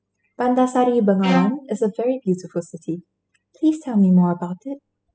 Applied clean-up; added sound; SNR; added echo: classical method spectral subtraction.